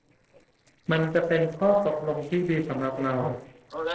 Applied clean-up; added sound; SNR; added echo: neural separator model SepFormer DNS4.